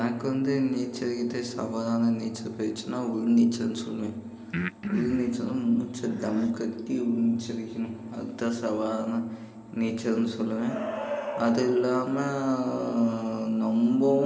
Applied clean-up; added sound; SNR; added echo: none; Breathing; 10 dB; none.